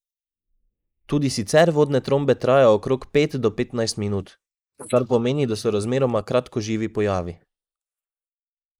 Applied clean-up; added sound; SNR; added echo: neural mask model Resemble Enhance denoiser.